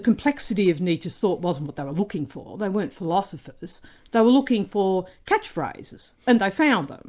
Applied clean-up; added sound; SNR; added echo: none; none; none; none.